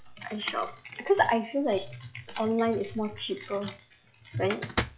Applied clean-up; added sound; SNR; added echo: classical method log-MMSE.